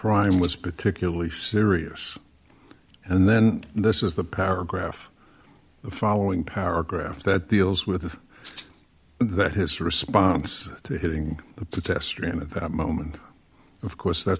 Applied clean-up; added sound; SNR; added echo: none; Rattle (instrument); 12 dB; none.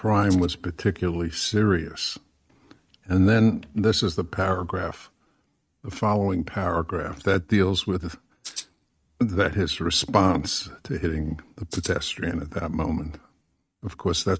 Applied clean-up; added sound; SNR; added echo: neural mask model RNNoise.